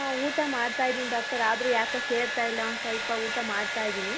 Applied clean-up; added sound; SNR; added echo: none; Domestic sounds, home sounds; 3 dB; none.